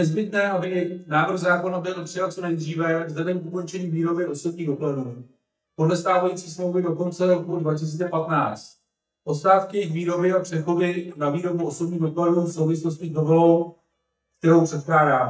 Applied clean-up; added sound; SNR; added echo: neural mask model DeepFilterNet 3.